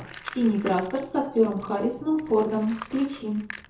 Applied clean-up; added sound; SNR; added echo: none; Tools; 18 dB; reverberation time 0.6 s.